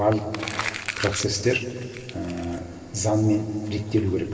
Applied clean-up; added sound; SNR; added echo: none; Crumpling, crinkling; 11 dB; reverberation time 2.6 s.